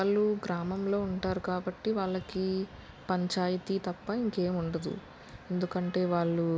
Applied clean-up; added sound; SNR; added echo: none; none; none; none.